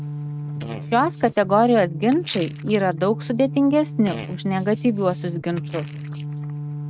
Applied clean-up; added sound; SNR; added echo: neural mask model RNNoise.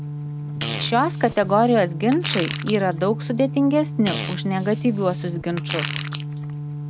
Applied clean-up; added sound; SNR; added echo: none; Organ + Fart; 5 dB; none.